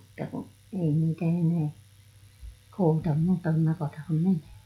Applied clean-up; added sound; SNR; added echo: classical method log-MMSE.